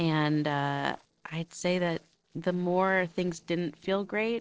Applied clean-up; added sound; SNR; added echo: neural separator model SepFormer DNS4.